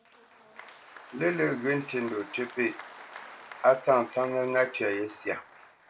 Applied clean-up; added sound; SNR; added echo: none; Applause; 17 dB; none.